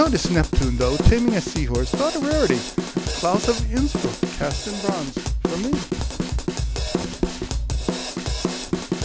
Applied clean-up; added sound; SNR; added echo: none; Drum kit; 1 dB; none.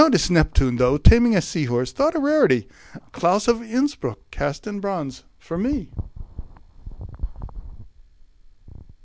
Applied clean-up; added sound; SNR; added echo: none; none; none; none.